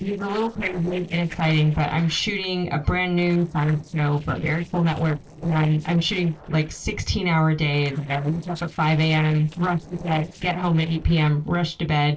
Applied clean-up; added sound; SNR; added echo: neural separator model SepFormer DNS4.